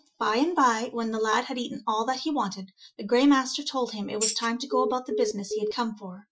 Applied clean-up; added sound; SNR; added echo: classical method Wiener filter.